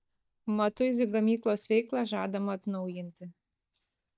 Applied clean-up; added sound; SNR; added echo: neural mask model DeepFilterNet 3.